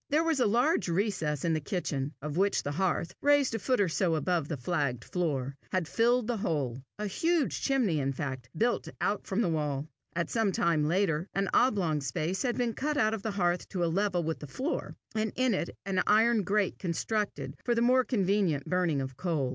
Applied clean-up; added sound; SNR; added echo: none; none; none; none.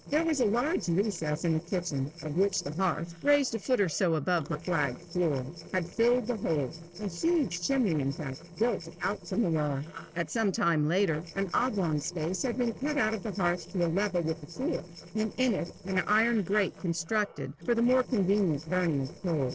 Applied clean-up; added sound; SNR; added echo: neural separator model SepFormer DNS4.